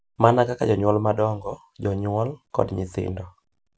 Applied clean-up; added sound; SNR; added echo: none; none; none; none.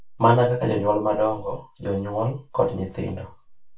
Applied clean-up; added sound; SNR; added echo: none; none; none; reverberation time 0.2 s.